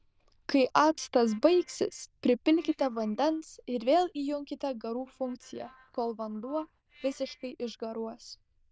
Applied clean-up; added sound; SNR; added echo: neural diffusion model UNIVERSE++.